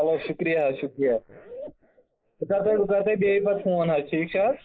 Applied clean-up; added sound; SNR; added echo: neural mask model Resemble Enhance denoiser.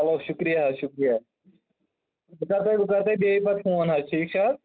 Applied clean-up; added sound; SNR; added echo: none; none; none; none.